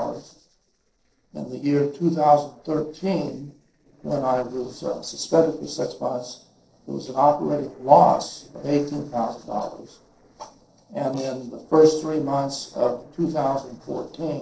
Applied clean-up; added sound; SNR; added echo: neural separator model SepFormer DNS4.